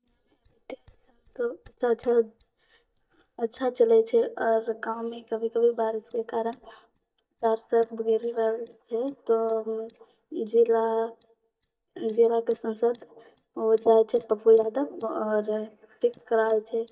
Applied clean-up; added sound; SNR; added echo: neural mask model DeepFilterNet 3.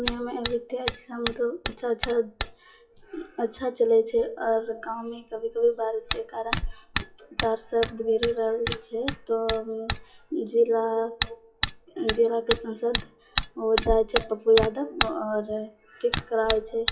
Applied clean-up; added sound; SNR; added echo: classical method WPE with log-MMSE.